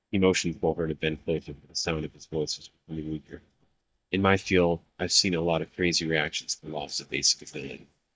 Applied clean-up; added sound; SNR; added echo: neural mask model DeepFilterNet 3.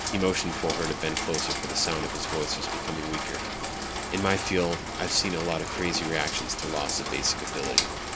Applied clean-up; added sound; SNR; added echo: none; Rain; 2 dB; none.